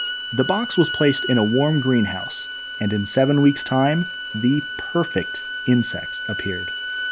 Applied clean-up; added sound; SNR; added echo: none; Bowed string instrument; 8 dB; none.